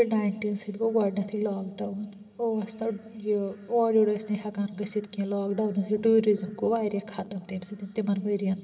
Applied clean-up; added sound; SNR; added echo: none; none; none; reverberation time 2.3 s.